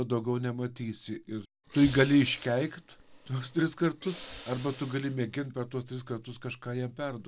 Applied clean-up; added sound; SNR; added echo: none; Hiss / Breathing; 15 dB; none.